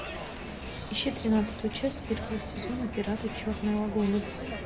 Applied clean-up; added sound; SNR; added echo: none; Crowd + Tambourine; 6 dB; none.